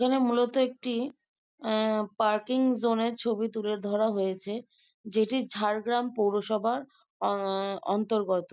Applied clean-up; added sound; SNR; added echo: none; none; none; none.